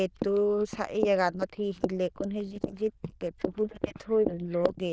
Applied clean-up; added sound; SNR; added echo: neural diffusion model UNIVERSE++.